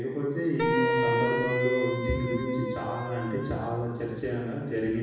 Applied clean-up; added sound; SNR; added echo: none; Wind instrument, woodwind instrument; 1 dB; reverberation time 1.1 s.